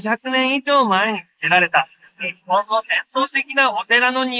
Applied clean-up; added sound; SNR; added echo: neural mask model Resemble Enhance denoiser.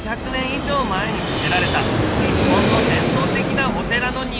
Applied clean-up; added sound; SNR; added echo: none; Fixed-wing aircraft, airplane; -4 dB; none.